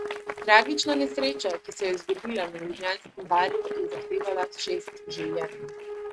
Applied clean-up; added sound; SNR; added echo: neural mask model RNNoise.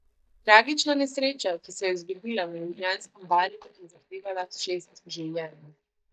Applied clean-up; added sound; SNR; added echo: neural mask model DeepFilterNet 3.